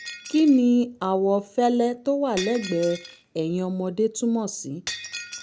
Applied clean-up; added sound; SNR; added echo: none; Shatter; 17 dB; none.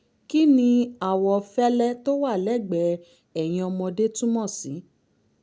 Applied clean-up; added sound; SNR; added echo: none; none; none; none.